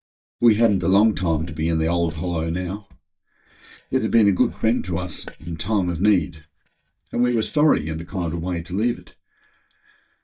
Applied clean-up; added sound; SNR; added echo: neural mask model DeepFilterNet 3.